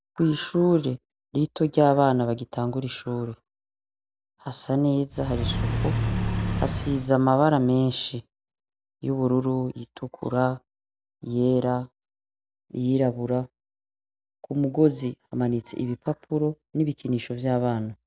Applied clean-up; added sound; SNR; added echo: none; Accelerating, revving, vroom / Car; 1 dB; none.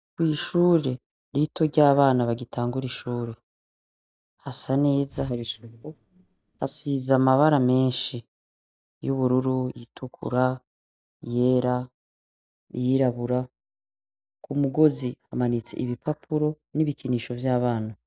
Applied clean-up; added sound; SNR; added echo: neural mask model DeepFilterNet 3.